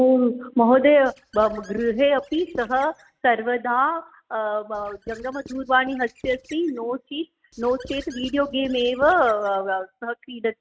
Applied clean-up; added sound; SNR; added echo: neural mask model RNNoise.